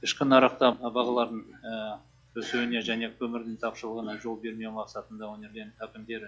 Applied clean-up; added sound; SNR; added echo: classical method log-MMSE.